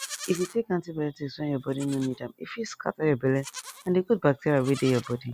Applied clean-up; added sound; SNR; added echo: none; Livestock, farm animals, working animals; 17 dB; none.